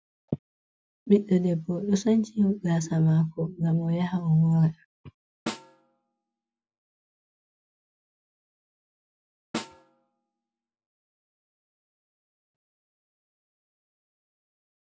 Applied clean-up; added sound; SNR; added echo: none; Snare drum; 12 dB; none.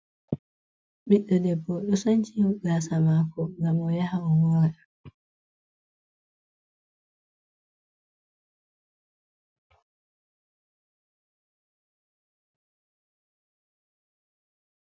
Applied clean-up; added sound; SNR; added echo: none; none; none; none.